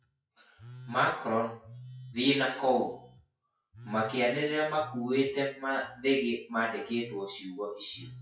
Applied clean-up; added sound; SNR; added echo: classical method WPE with log-MMSE.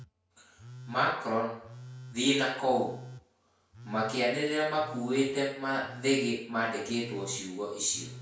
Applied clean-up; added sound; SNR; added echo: none; Telephone; 17 dB; reverberation time 0.5 s.